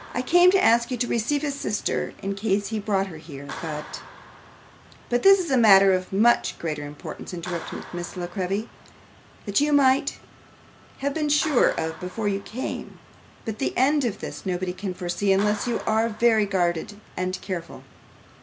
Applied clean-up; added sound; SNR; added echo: none; Clapping; 19 dB; none.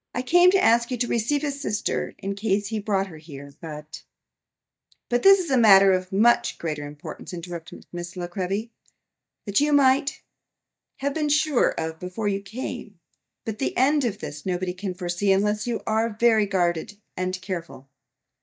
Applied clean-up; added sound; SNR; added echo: neural mask model DeepFilterNet 3.